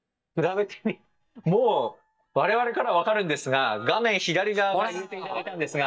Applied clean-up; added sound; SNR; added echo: neural mask model DeepFilterNet 3.